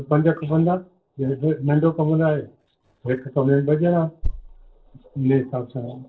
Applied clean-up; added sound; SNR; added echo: neural separator model SepFormer DNS4.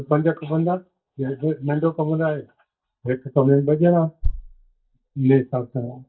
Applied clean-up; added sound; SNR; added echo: neural mask model DeepFilterNet 3.